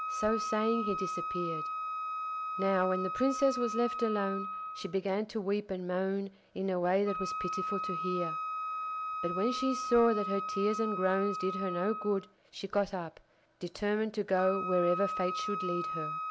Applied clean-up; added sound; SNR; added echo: none; Wind instrument, woodwind instrument; 5 dB; none.